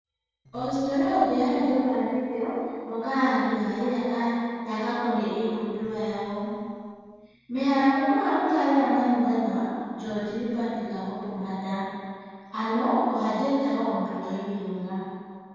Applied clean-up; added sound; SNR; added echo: neural separator model SepFormer DNS4.